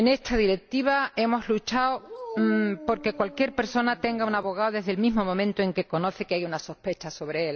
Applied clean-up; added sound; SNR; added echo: none; Dog; 15 dB; none.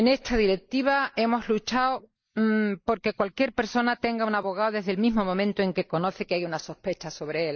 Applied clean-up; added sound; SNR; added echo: neural mask model Resemble Enhance denoiser.